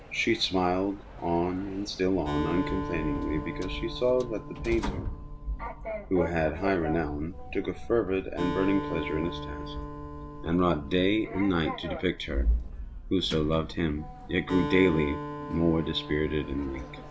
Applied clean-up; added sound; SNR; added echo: none; Acoustic guitar + Sliding door; 6 dB; none.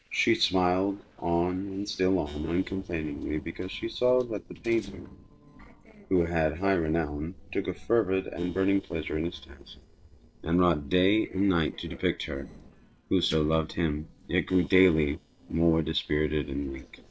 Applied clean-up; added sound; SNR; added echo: neural separator model SepFormer DNS4.